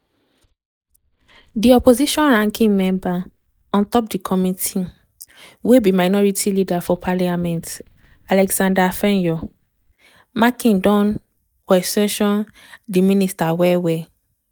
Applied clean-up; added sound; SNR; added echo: neural mask model DeepFilterNet 3.